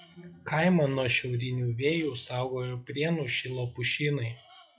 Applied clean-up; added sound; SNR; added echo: classical method log-MMSE.